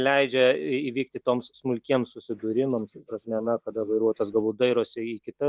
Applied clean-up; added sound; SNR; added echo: neural mask model Resemble Enhance denoiser.